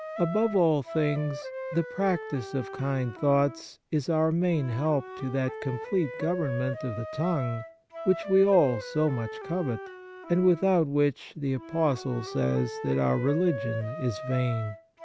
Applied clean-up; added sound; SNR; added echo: none; Wind instrument, woodwind instrument; 11 dB; none.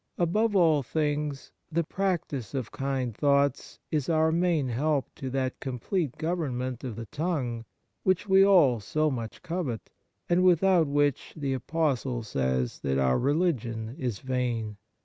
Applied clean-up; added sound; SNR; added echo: none; none; none; none.